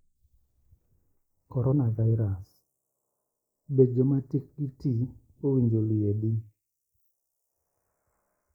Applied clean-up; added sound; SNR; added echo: neural mask model Resemble Enhance denoiser.